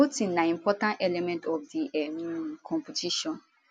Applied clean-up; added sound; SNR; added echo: none; none; none; none.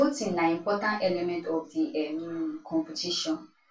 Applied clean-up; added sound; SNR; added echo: none; none; none; reverberation time 0.2 s.